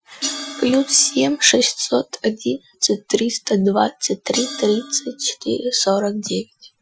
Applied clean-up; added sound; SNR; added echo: classical method Wiener filter.